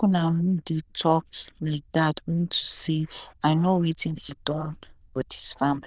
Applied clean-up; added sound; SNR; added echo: neural diffusion model UNIVERSE++.